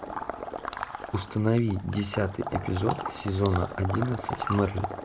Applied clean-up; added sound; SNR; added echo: none; Water / Liquid; 7 dB; none.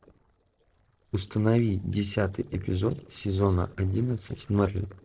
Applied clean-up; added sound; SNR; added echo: neural separator model SepFormer DNS4.